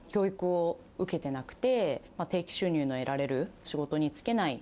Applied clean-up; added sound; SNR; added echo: none; none; none; none.